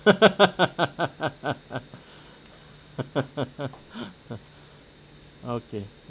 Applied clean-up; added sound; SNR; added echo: none; none; none; none.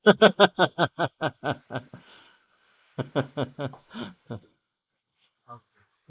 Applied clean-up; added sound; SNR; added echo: neural mask model Resemble Enhance denoiser.